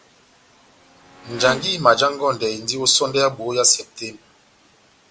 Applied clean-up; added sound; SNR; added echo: none; Motorcycle; 19 dB; none.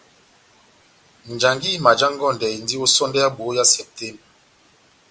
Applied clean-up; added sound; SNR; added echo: none; none; none; none.